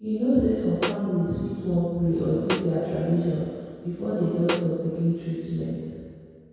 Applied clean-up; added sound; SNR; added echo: none; Snare drum; 10 dB; reverberation time 2.0 s.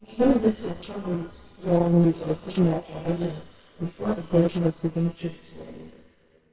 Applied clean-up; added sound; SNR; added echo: neural separator model SepFormer WHAMR!.